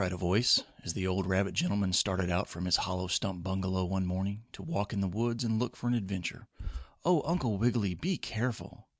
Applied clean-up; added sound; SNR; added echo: none; none; none; none.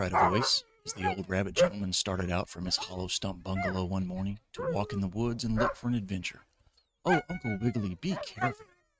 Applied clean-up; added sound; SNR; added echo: neural mask model RNNoise.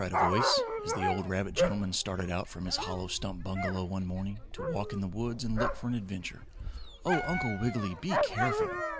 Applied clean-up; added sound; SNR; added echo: none; Dog; 1 dB; none.